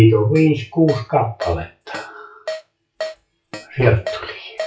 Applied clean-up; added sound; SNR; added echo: classical method WPE with log-MMSE.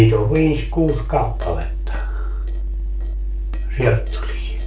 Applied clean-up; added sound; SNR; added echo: neural separator model SepFormer DNS4.